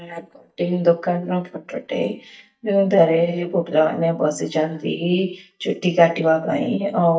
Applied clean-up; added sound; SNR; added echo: neural mask model DeepFilterNet 3.